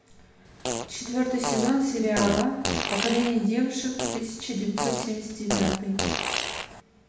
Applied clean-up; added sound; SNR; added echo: none; Fart; 3 dB; reverberation time 0.9 s.